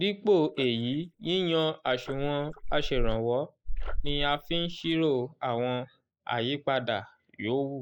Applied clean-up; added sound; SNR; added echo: neural mask model Resemble Enhance denoiser.